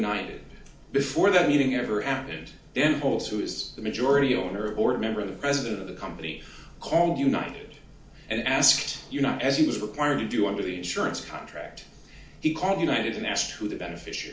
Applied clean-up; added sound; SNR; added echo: none; none; none; reverberation time 0.4 s.